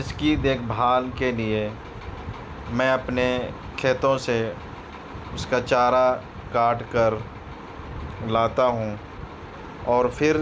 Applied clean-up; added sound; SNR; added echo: none; none; none; none.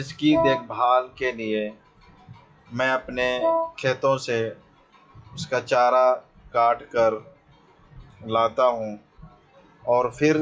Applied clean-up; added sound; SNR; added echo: classical method WPE with log-MMSE.